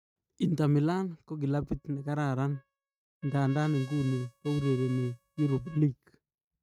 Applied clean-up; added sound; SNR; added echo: neural mask model RNNoise.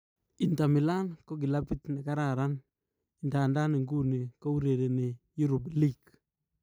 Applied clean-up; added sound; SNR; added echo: none; none; none; none.